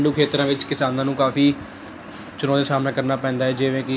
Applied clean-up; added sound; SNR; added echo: none; none; none; none.